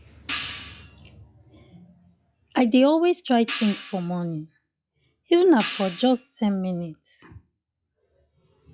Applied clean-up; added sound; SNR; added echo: classical method log-MMSE.